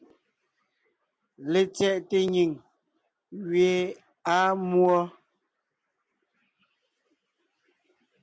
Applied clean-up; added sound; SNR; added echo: none; none; none; none.